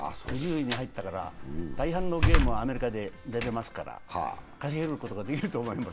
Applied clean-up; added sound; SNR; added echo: none; Slam; -1 dB; none.